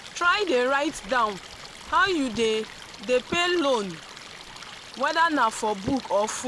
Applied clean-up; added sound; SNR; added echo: none; Stream; 16 dB; none.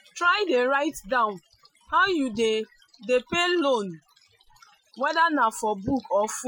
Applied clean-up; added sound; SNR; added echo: classical method Wiener filter.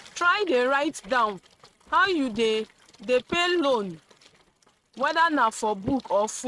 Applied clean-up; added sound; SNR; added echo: neural mask model RNNoise.